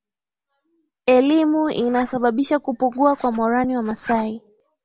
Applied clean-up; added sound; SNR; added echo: none; Zipper (clothing); 20 dB; none.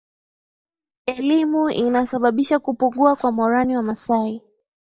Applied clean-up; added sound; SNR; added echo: neural mask model DeepFilterNet 3.